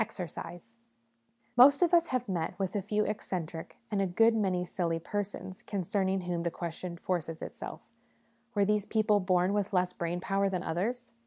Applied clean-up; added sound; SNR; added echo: none; none; none; none.